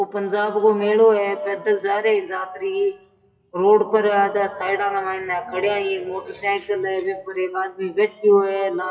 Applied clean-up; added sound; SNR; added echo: classical method WPE with log-MMSE.